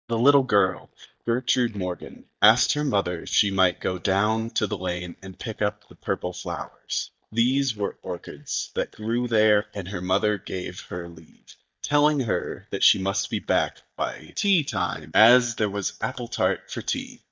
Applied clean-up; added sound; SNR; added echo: neural mask model DeepFilterNet 3.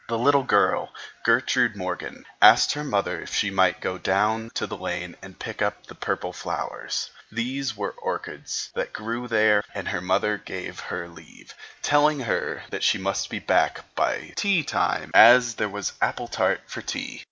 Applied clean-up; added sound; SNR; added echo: none; none; none; none.